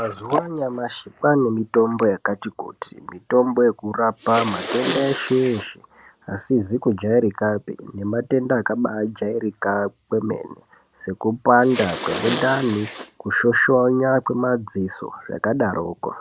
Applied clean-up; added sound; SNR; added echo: none; Respiratory sounds; 4 dB; none.